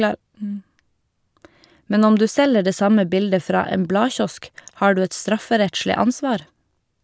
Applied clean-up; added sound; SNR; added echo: none; none; none; none.